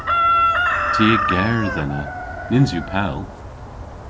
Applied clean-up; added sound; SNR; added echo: none; Chicken, rooster; -1 dB; none.